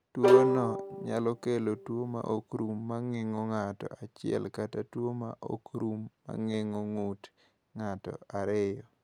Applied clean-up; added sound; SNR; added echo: none; Bowed string instrument; -4 dB; none.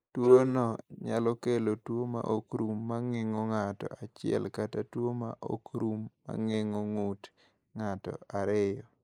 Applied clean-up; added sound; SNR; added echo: neural mask model Resemble Enhance denoiser.